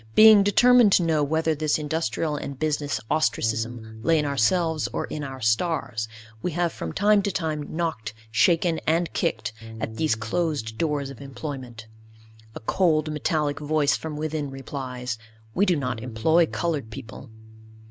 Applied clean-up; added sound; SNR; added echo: none; Bass guitar; 17 dB; none.